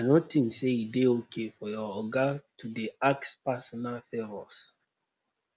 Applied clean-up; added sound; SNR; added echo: none; none; none; none.